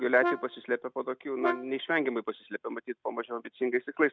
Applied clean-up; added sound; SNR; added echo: neural mask model RNNoise.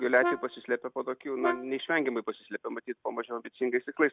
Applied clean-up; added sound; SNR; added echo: none; Brass instrument; 5 dB; none.